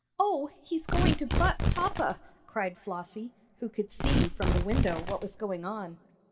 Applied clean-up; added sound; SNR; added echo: none; Tearing; -2 dB; reverberation time 2.1 s.